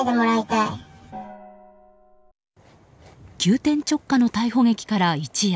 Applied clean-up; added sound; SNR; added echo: none; Gong; 19 dB; none.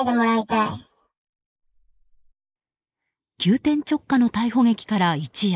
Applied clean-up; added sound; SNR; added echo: neural mask model Resemble Enhance denoiser.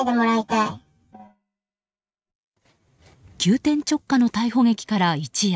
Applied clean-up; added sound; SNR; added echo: neural mask model RNNoise.